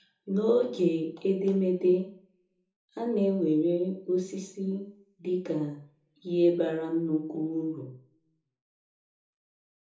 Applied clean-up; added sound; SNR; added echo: none; none; none; reverberation time 0.9 s.